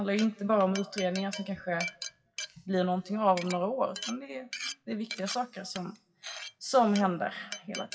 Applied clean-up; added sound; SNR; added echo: classical method WPE with log-MMSE.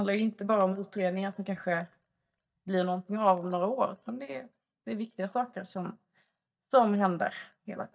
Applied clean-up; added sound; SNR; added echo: neural mask model DeepFilterNet 3.